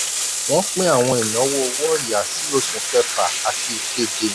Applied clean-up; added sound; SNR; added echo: none; Bathtub (filling or washing); -1 dB; none.